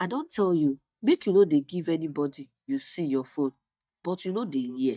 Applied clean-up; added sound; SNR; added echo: neural mask model DeepFilterNet 3.